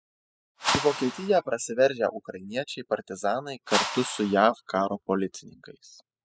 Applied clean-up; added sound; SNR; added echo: classical method spectral subtraction.